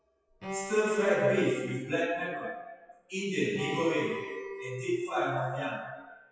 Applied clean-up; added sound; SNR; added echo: classical method WPE with log-MMSE.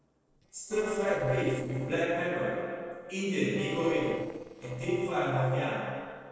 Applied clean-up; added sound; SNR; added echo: neural separator model SepFormer DNS4.